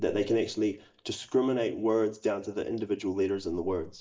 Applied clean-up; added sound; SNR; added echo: neural mask model DeepFilterNet 3.